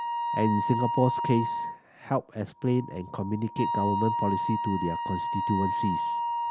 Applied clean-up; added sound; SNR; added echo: none; Wind instrument, woodwind instrument; 1 dB; none.